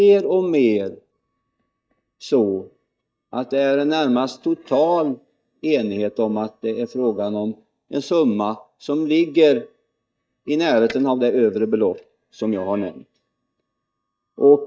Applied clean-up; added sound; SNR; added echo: neural mask model DeepFilterNet 3.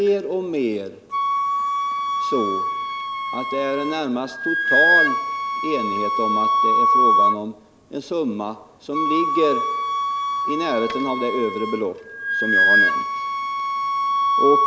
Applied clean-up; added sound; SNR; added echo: none; Wind instrument, woodwind instrument; -4 dB; none.